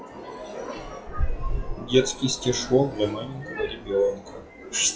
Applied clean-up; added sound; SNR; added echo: classical method WPE with log-MMSE.